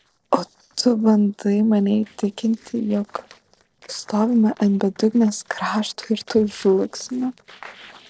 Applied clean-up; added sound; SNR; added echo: neural separator model SepFormer DNS4.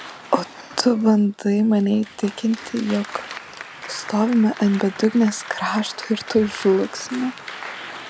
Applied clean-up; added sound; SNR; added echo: none; Applause; 15 dB; none.